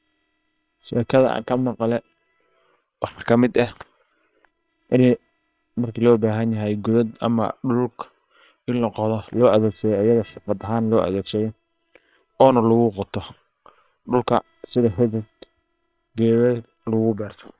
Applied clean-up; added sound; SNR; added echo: neural separator model SepFormer WHAM!.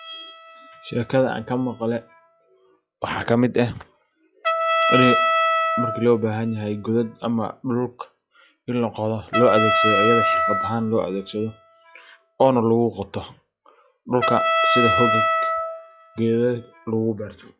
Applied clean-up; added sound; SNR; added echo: classical method log-MMSE.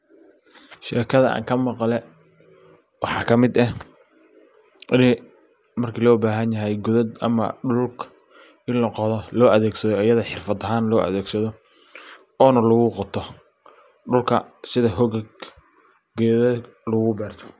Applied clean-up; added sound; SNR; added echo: none; none; none; none.